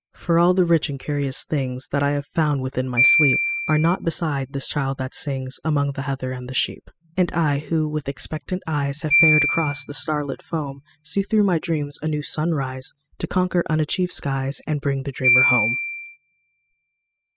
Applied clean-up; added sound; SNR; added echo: classical method spectral subtraction.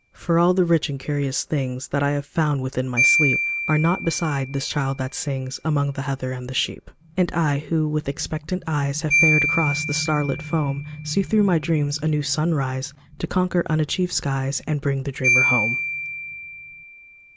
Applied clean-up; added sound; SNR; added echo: none; Marimba, xylophone; 5 dB; none.